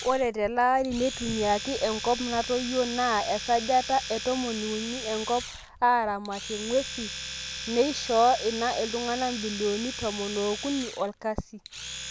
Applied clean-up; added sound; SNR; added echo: none; Domestic sounds, home sounds; 9 dB; none.